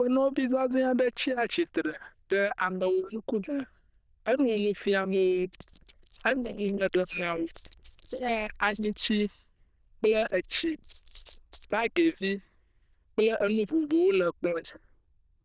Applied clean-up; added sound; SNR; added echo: neural diffusion model UNIVERSE++.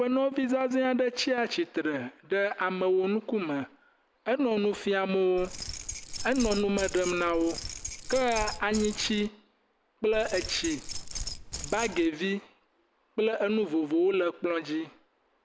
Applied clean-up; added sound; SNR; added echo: none; Keys jangling; 8 dB; none.